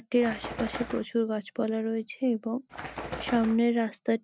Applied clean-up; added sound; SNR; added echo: none; Bird; 9 dB; none.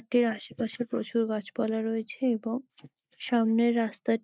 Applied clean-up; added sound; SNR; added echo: neural mask model Resemble Enhance denoiser.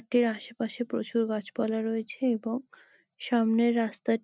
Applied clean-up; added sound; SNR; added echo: none; none; none; none.